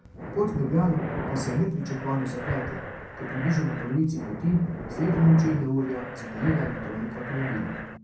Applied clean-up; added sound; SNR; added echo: none; Breathing; 9 dB; reverberation time 0.6 s.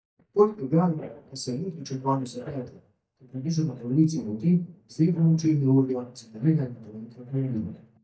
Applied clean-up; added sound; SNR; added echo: neural mask model DeepFilterNet 3.